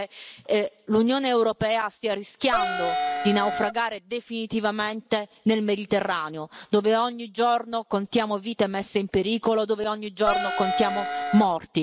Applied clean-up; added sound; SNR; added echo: none; Wind instrument, woodwind instrument; 2 dB; none.